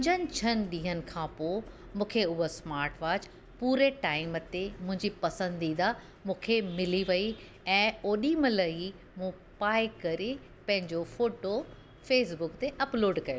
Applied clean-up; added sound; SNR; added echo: none; none; none; none.